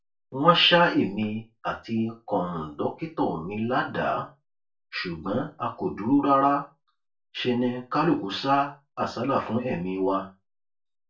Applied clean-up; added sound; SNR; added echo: none; none; none; reverberation time 0.3 s.